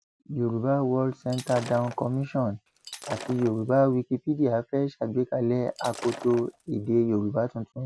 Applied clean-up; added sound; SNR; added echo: none; Shatter; 16 dB; none.